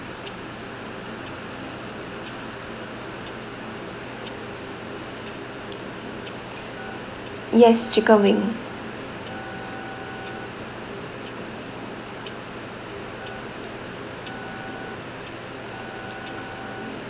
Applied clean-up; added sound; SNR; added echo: none; Clock + Telephone; 14 dB; none.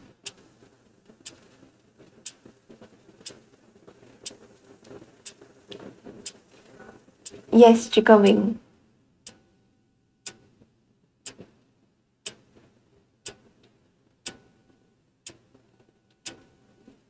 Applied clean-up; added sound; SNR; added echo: neural mask model RNNoise.